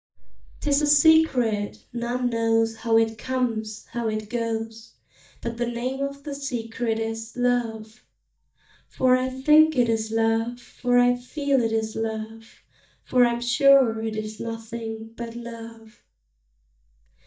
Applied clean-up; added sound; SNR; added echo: neural mask model DeepFilterNet 3.